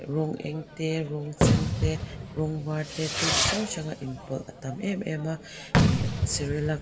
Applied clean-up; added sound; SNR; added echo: none; Fireworks; -2 dB; reverberation time 0.6 s.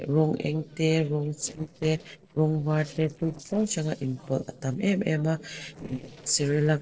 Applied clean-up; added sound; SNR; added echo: neural separator model SepFormer DNS4.